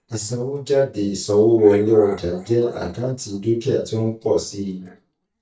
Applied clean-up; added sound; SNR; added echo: neural mask model DeepFilterNet 3.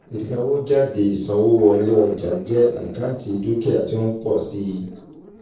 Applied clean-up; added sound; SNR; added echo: neural separator model SepFormer DNS4.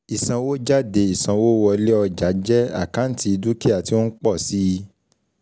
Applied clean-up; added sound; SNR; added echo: none; none; none; none.